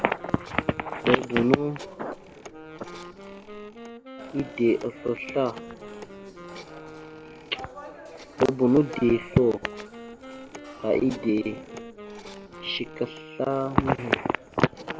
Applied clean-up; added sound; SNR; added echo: none; Telephone + Wind instrument, woodwind instrument; 14 dB; none.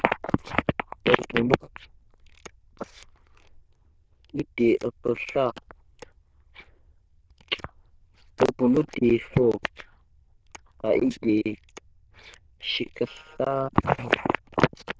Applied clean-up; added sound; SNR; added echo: neural diffusion model UNIVERSE++.